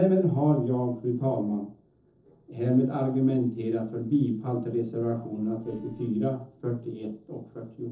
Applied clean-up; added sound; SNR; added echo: neural separator model SepFormer DNS4.